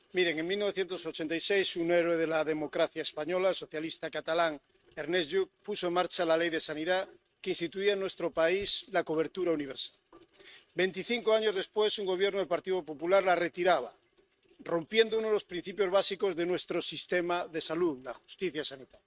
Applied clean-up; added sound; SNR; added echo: neural mask model RNNoise.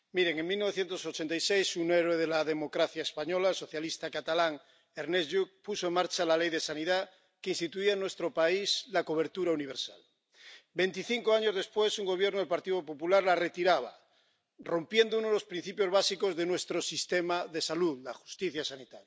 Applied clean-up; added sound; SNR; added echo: none; none; none; none.